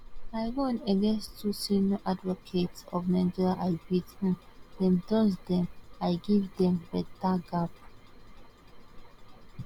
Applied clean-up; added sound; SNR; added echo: none; Squeak / Walk, footsteps; 15 dB; none.